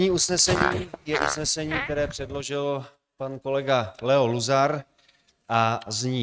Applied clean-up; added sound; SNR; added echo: neural mask model RNNoise.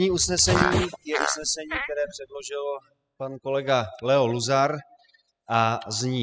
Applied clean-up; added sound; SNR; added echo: classical method spectral subtraction.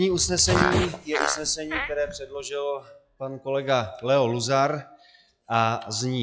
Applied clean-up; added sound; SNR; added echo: classical method log-MMSE.